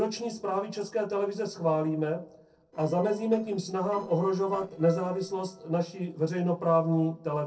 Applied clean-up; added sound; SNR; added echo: neural separator model SepFormer DNS4.